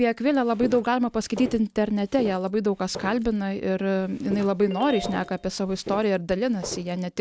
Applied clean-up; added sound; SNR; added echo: none; Ringtone + Walk, footsteps; 15 dB; none.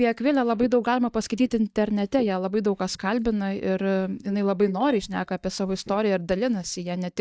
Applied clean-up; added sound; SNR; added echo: neural mask model DeepFilterNet 3.